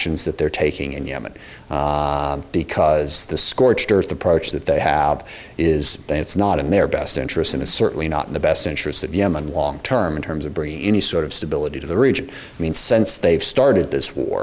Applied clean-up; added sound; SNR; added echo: none; none; none; none.